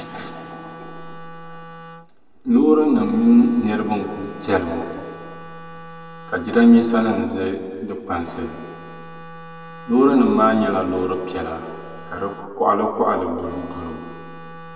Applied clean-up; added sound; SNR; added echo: none; Wind instrument, woodwind instrument; 18 dB; reverberation time 1.8 s.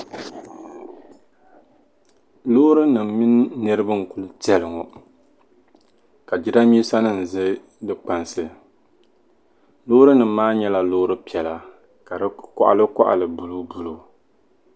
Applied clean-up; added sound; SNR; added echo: none; none; none; none.